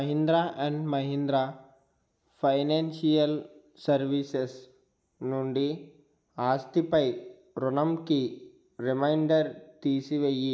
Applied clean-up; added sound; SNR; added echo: none; none; none; none.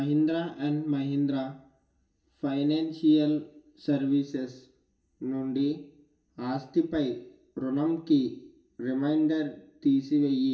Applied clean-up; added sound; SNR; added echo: none; none; none; reverberation time 0.2 s.